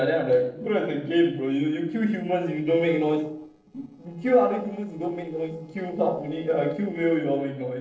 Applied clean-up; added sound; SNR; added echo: neural separator model SepFormer DNS4.